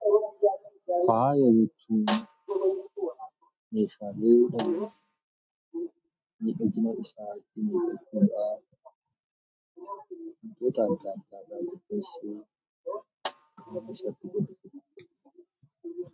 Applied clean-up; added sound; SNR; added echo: neural mask model RNNoise.